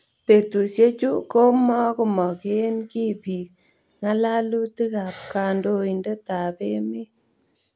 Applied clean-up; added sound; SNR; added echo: none; none; none; none.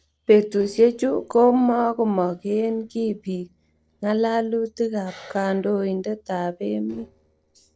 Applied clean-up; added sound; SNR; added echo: neural separator model SepFormer DNS4.